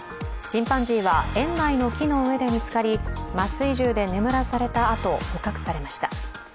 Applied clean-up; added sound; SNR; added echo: none; none; none; none.